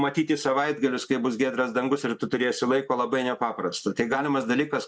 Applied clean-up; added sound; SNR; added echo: neural mask model Resemble Enhance denoiser.